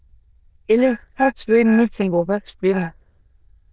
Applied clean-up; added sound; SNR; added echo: neural diffusion model UNIVERSE++.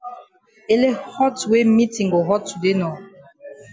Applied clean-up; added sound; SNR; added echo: none; none; none; none.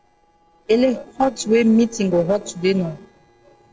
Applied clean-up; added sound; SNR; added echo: neural separator model SepFormer DNS4.